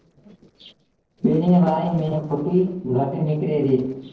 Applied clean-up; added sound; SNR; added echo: neural separator model SepFormer DNS4.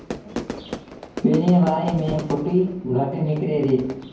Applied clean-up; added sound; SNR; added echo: none; Fire / Fireworks; 12 dB; reverberation time 0.9 s.